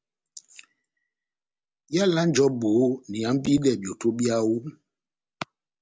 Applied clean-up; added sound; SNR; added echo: none; none; none; none.